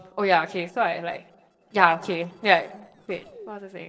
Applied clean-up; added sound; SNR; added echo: neural separator model SepFormer DNS4.